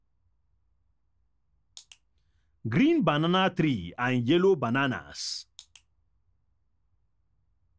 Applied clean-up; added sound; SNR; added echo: none; none; none; none.